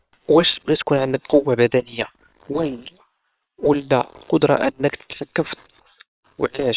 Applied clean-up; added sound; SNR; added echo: neural separator model SepFormer WHAM!.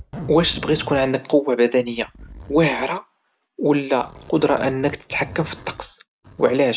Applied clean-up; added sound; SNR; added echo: none; Zipper (clothing); 18 dB; none.